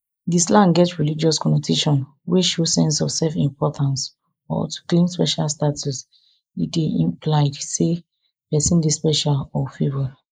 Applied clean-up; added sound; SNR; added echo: neural mask model Resemble Enhance denoiser.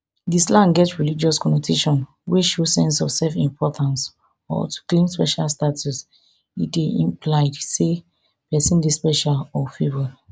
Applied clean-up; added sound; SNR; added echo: none; none; none; none.